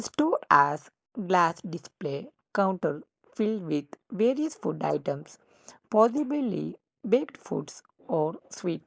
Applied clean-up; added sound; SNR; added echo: neural mask model Resemble Enhance denoiser.